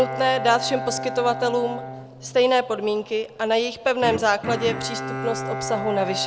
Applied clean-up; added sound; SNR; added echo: none; Bowed string instrument; 8 dB; none.